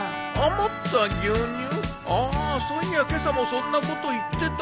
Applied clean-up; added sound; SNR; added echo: none; Trumpet; 12 dB; none.